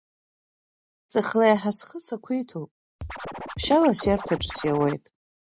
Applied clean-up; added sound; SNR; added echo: none; Scratching (performance technique); 9 dB; none.